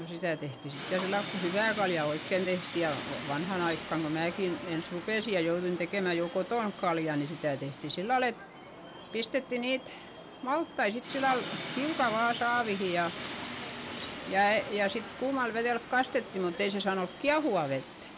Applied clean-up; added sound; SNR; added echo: none; Train; 11 dB; none.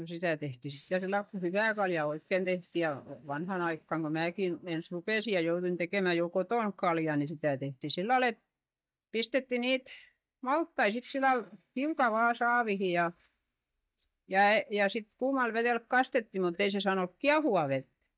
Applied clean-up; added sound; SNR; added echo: neural mask model DeepFilterNet 3.